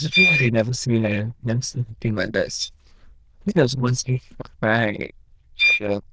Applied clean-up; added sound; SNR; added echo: neural diffusion model UNIVERSE++.